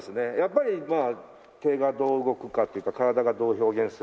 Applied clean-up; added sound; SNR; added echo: none; none; none; none.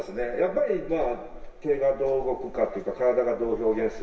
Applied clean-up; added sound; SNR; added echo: none; Motor vehicle (road); 14 dB; reverberation time 0.9 s.